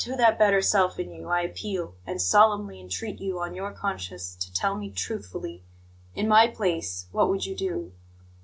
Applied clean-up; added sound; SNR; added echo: none; none; none; none.